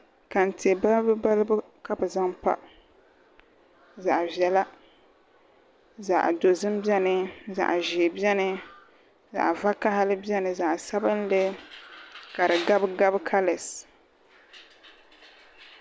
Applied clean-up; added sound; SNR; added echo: none; none; none; none.